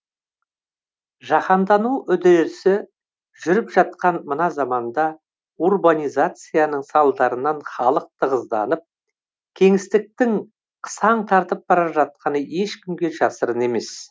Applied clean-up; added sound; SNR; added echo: none; none; none; none.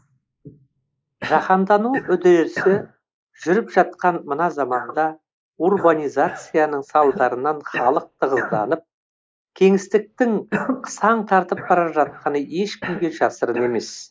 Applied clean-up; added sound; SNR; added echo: neural mask model Resemble Enhance denoiser.